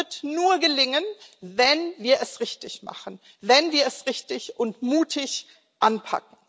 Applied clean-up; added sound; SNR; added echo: none; none; none; none.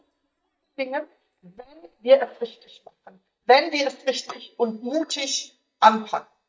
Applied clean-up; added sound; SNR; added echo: neural mask model DeepFilterNet 3.